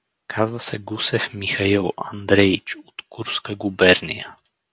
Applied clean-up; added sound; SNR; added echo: none; none; none; none.